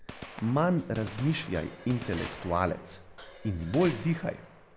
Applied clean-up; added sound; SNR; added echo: none; Gunshot, gunfire + Dishes, pots, and pans; 14 dB; none.